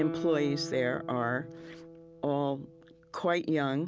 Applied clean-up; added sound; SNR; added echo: none; Guitar; 11 dB; none.